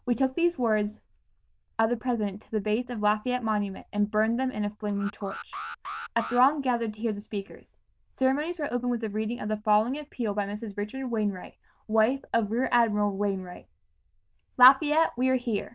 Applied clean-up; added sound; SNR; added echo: neural diffusion model UNIVERSE++.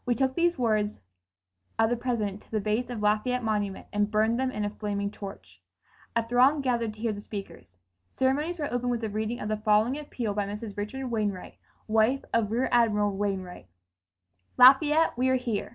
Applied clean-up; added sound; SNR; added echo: none; none; none; none.